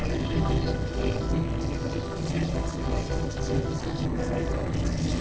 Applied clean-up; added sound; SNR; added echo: neural separator model SepFormer DNS4.